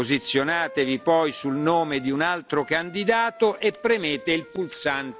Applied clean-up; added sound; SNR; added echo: none; Wind instrument, woodwind instrument; 20 dB; none.